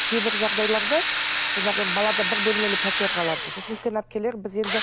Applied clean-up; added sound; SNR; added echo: none; Drill; -4 dB; none.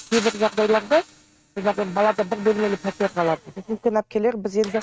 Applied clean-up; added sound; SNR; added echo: neural mask model RNNoise.